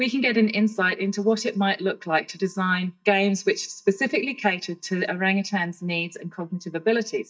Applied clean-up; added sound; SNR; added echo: neural mask model DeepFilterNet 3.